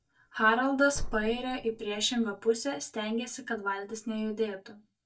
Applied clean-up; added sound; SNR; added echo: neural mask model DeepFilterNet 3.